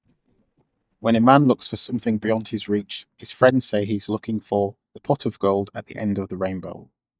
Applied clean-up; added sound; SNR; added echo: neural mask model DeepFilterNet 3.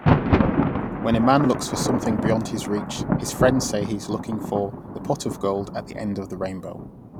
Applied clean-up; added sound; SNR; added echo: none; Thunder; 0 dB; none.